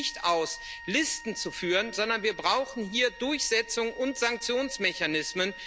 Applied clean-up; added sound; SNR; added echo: none; Wind instrument, woodwind instrument; 16 dB; none.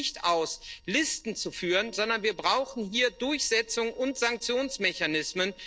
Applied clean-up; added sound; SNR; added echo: neural separator model SepFormer DNS4.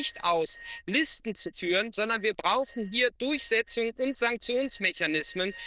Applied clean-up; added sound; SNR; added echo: neural diffusion model UNIVERSE++.